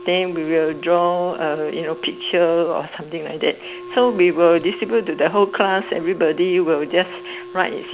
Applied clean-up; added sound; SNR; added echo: none; Wind instrument, woodwind instrument; 17 dB; none.